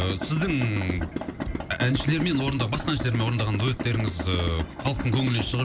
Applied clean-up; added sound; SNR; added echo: none; Idling; 7 dB; none.